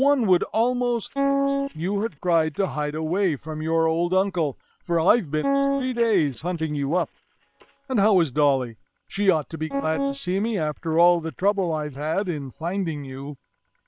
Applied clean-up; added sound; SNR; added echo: neural separator model SepFormer WHAM!.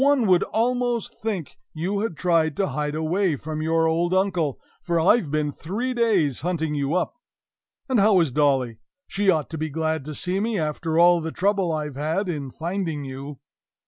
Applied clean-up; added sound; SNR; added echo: none; none; none; none.